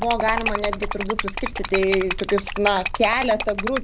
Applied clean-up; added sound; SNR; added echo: none; Liquid; 4 dB; none.